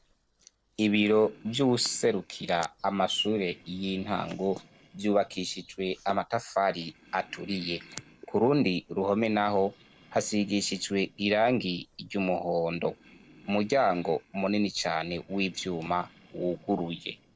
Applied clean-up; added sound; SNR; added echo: neural separator model SepFormer DNS4.